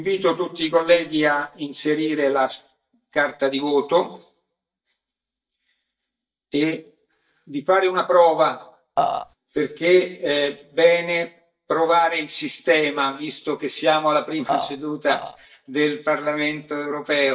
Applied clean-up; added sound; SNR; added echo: neural mask model DeepFilterNet 3.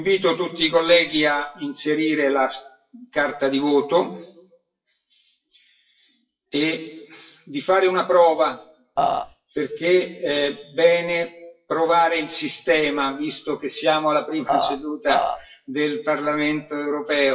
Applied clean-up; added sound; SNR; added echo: classical method WPE with log-MMSE.